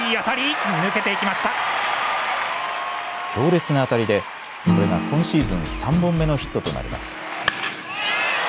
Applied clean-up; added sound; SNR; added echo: none; Drum kit + Acoustic guitar / Strum; 8 dB; none.